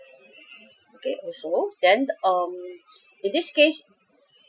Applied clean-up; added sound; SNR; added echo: classical method Wiener filter.